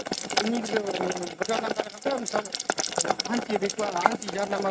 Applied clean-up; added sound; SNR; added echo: neural mask model RNNoise.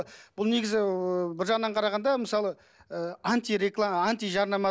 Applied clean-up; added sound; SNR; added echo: none; none; none; none.